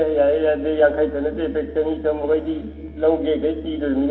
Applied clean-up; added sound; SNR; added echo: none; Musical instrument; 18 dB; reverberation time 1.5 s.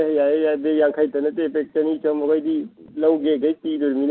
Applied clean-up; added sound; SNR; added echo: none; none; none; none.